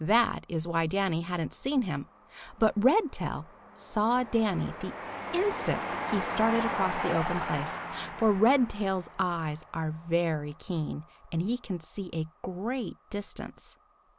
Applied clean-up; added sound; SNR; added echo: none; Train; 10 dB; none.